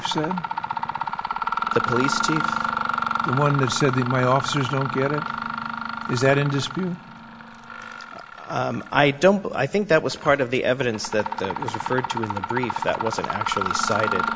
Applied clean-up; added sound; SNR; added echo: none; Mechanisms; 4 dB; none.